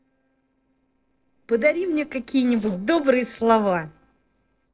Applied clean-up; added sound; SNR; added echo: neural separator model SepFormer DNS4.